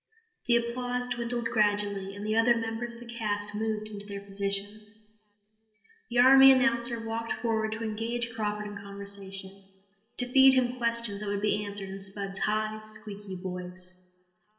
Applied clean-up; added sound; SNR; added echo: none; none; none; reverberation time 1.4 s.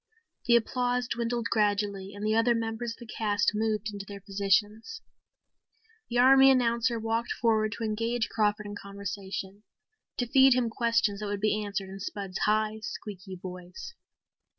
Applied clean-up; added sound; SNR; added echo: none; none; none; none.